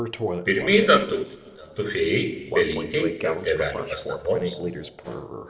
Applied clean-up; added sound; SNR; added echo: neural separator model SepFormer DNS4.